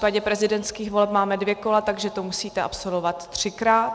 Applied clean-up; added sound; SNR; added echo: none; none; none; none.